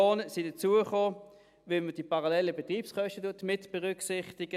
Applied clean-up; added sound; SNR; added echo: none; none; none; none.